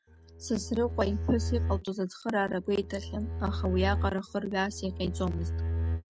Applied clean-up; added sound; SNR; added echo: none; Bowed string instrument; 2 dB; none.